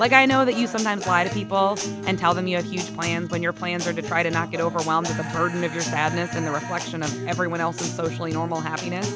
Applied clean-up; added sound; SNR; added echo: none; Guitar; 7 dB; none.